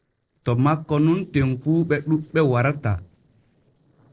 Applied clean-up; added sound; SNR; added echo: neural separator model SepFormer DNS4.